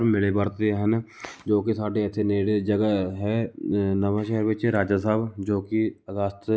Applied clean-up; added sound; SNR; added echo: none; none; none; none.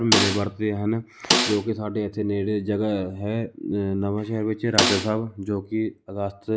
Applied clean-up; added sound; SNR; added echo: none; Snare drum; 0 dB; none.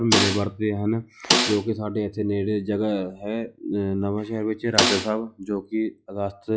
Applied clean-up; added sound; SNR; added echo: classical method log-MMSE.